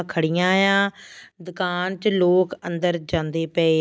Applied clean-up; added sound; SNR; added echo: none; none; none; none.